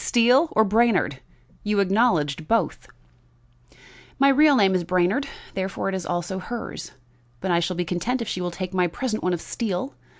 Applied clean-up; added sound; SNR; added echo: none; none; none; none.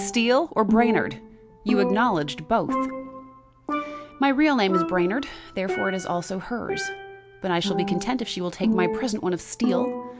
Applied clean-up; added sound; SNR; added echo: none; Percussion; 4 dB; none.